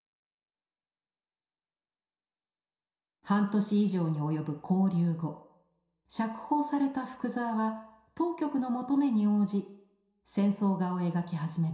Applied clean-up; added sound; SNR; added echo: none; none; none; reverberation time 0.7 s.